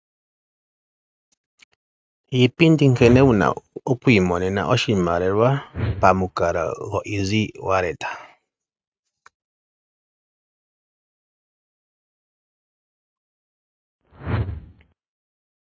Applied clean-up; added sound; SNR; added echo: neural mask model RNNoise.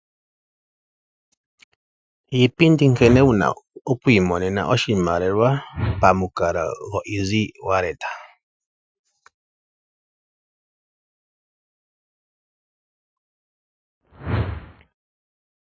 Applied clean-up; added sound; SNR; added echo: classical method Wiener filter.